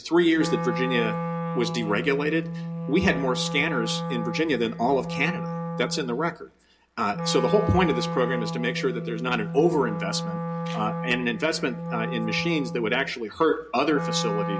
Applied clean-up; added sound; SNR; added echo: none; Wind instrument, woodwind instrument; 5 dB; reverberation time 0.3 s.